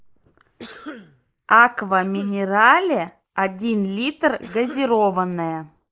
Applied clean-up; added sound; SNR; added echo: neural mask model Resemble Enhance denoiser.